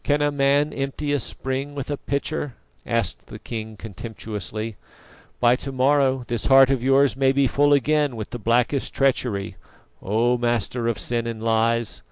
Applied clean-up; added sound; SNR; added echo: none; none; none; none.